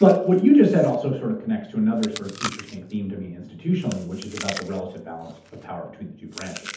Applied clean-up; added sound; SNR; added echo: none; Chewing, mastication; 17 dB; reverberation time 0.6 s.